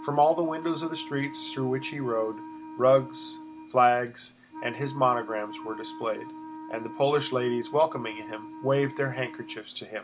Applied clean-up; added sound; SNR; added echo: none; Wind instrument, woodwind instrument; 14 dB; none.